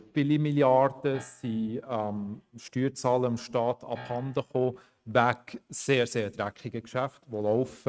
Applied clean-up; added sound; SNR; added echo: neural mask model RNNoise.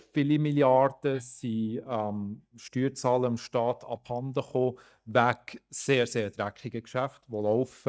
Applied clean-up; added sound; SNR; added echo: neural mask model DeepFilterNet 3.